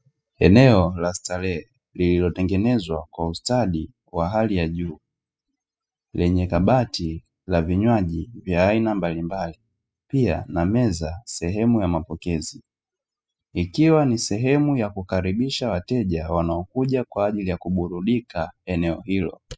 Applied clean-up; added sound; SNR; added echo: classical method spectral subtraction.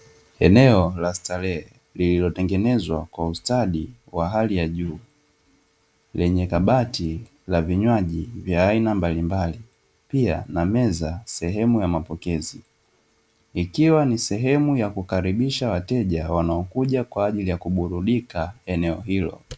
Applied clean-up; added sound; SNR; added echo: none; Bowed string instrument; 15 dB; none.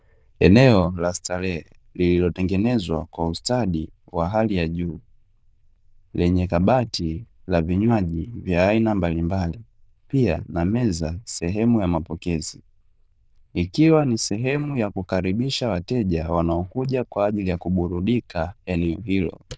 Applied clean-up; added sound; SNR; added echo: neural diffusion model UNIVERSE++.